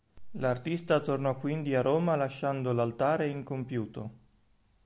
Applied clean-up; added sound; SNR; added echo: none; none; none; none.